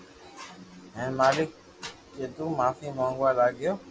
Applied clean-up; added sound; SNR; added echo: none; none; none; none.